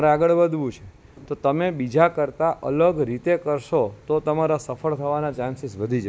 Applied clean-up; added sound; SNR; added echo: none; none; none; none.